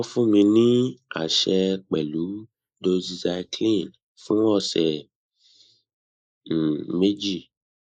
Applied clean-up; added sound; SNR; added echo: neural mask model Resemble Enhance denoiser.